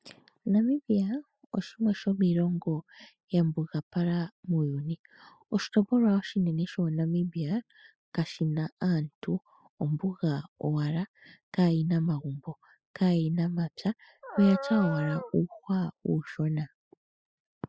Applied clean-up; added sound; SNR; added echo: classical method spectral subtraction.